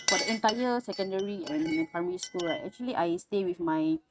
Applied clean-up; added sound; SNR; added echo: neural mask model RNNoise.